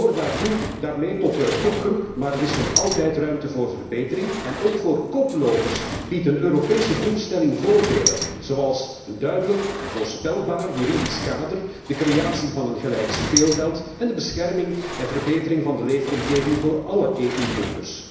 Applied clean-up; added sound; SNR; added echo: none; Sliding door; 7 dB; reverberation time 1.0 s.